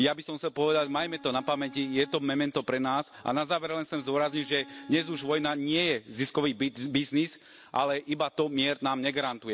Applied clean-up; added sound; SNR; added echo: none; Bowed string instrument; 19 dB; none.